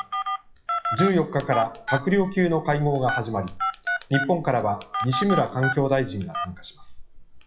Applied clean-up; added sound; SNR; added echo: classical method WPE with log-MMSE.